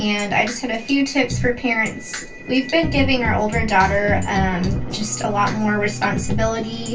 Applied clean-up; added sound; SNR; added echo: none; Thunder; 19 dB; reverberation time 0.2 s.